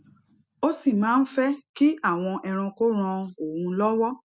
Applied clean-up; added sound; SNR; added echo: none; none; none; none.